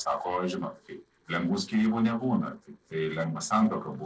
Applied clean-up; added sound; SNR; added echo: neural separator model SepFormer DNS4.